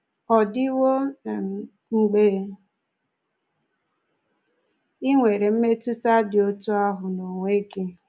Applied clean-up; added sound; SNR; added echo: none; none; none; none.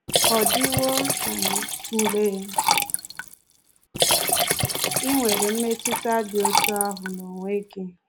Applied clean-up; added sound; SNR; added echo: none; Liquid; -3 dB; none.